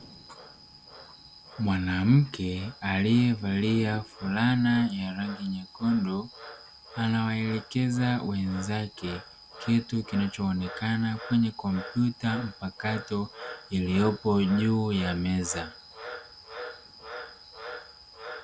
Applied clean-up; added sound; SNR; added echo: none; Frog; 16 dB; none.